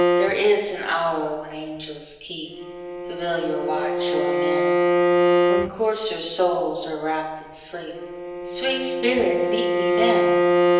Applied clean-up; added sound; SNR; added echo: none; Bowed string instrument; -2 dB; reverberation time 1.0 s.